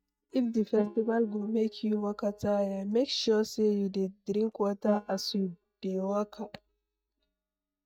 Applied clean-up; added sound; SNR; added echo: neural mask model DeepFilterNet 3.